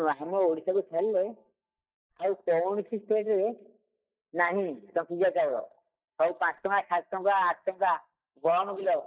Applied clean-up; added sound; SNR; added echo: neural mask model DeepFilterNet 3.